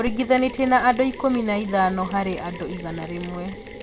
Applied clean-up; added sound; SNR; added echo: none; Mechanisms; 14 dB; none.